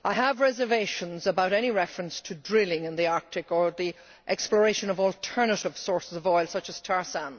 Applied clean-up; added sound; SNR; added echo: none; none; none; none.